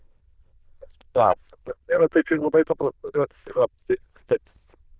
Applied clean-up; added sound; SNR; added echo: neural diffusion model UNIVERSE++.